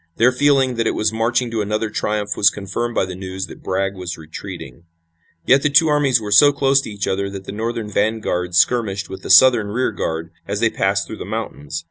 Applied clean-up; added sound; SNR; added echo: none; none; none; none.